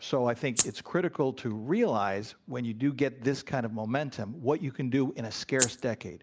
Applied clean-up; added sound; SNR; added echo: none; Rattle (instrument); -1 dB; none.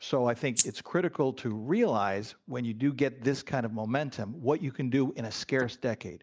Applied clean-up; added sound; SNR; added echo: neural mask model DeepFilterNet 3.